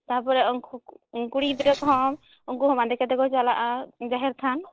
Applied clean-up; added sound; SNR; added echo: neural separator model SepFormer DNS4.